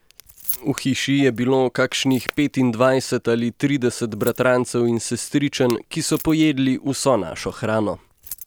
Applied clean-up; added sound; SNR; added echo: none; Crackle + Keys jangling; 18 dB; none.